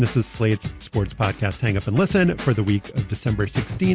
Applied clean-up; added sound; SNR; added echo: none; none; none; none.